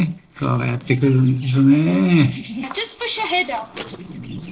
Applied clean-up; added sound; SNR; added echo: neural separator model SepFormer DNS4.